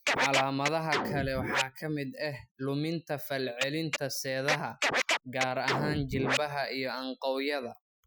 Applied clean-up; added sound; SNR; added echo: classical method Wiener filter.